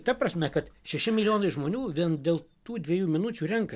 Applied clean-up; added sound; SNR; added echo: none; none; none; none.